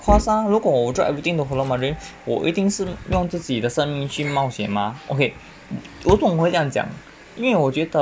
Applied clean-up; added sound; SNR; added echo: none; Drawer open or close; 17 dB; none.